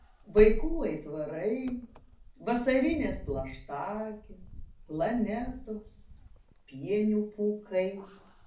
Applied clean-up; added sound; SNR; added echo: none; Wind / Car; 9 dB; reverberation time 0.4 s.